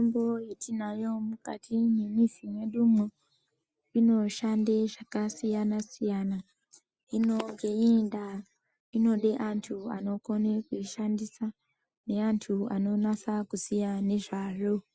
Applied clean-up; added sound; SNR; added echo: none; none; none; none.